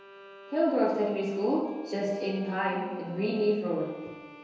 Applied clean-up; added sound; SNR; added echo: none; Bowed string instrument; 19 dB; reverberation time 1.2 s.